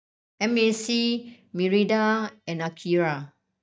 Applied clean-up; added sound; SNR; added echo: neural mask model DeepFilterNet 3.